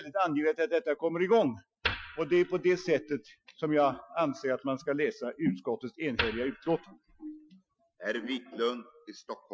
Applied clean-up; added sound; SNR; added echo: classical method Wiener filter.